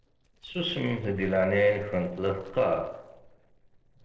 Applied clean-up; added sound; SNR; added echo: neural separator model SepFormer DNS4.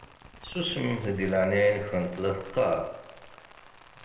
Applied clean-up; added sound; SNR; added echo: none; Rain; 19 dB; reverberation time 0.7 s.